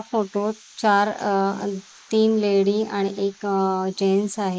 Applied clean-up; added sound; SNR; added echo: neural mask model Resemble Enhance denoiser.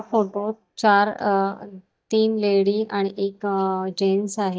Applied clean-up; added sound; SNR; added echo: neural mask model DeepFilterNet 3.